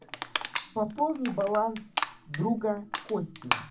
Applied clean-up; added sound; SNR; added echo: none; Crushing; 4 dB; reverberation time 0.4 s.